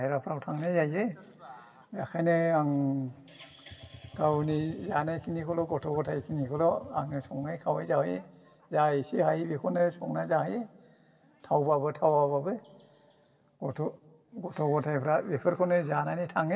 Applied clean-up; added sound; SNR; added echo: none; none; none; reverberation time 0.6 s.